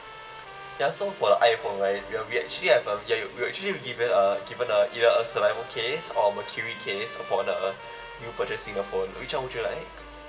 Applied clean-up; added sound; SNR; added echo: none; Trumpet; 18 dB; reverberation time 2.0 s.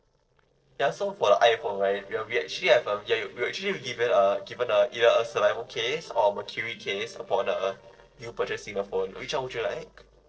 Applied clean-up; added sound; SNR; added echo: neural separator model SepFormer DNS4.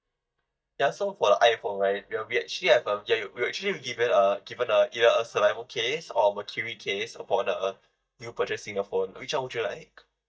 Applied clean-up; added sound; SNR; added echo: neural mask model DeepFilterNet 3.